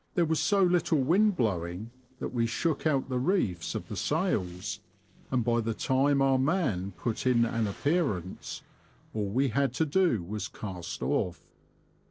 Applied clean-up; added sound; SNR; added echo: neural separator model SepFormer DNS4.